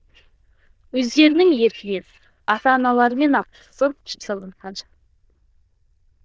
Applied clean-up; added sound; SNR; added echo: neural diffusion model UNIVERSE++.